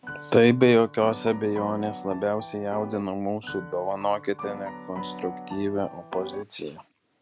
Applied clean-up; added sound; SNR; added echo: none; Piano; 13 dB; none.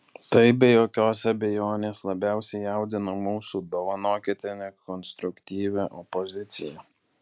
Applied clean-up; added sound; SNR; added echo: none; none; none; none.